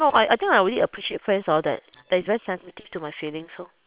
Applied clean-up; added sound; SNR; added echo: neural separator model SepFormer WHAM!.